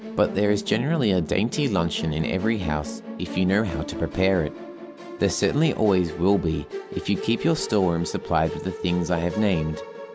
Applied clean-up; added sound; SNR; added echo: none; Musical instrument; 10 dB; none.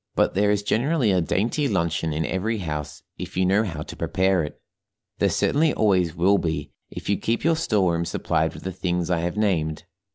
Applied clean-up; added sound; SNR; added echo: none; none; none; none.